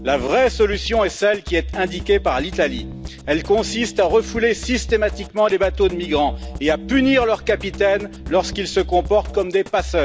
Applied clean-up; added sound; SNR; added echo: none; Drum kit; 11 dB; none.